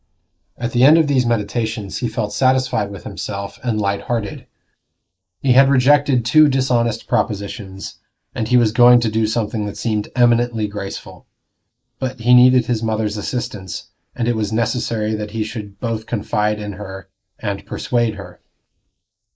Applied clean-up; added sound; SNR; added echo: neural mask model Resemble Enhance denoiser.